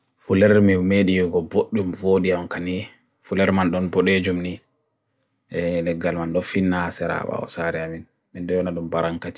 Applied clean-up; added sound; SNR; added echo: none; none; none; none.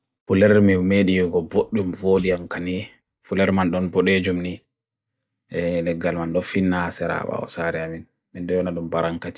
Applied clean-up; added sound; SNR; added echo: neural mask model DeepFilterNet 3.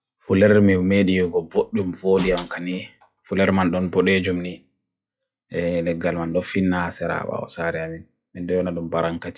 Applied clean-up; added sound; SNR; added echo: classical method log-MMSE.